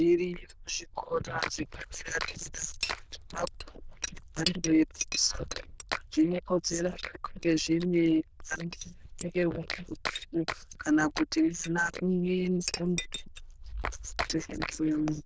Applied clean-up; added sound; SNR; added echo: neural diffusion model UNIVERSE++.